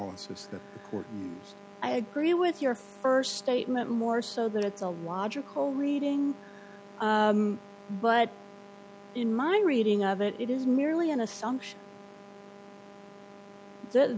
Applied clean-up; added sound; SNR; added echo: none; none; none; none.